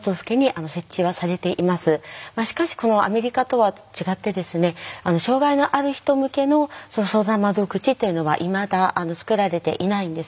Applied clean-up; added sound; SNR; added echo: none; none; none; none.